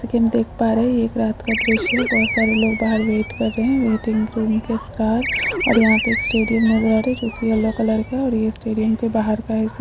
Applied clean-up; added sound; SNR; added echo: none; Animal; 7 dB; none.